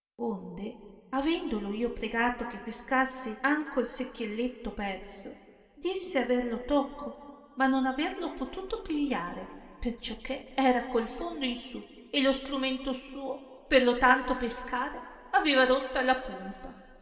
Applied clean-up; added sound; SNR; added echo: none; none; none; reverberation time 2.0 s.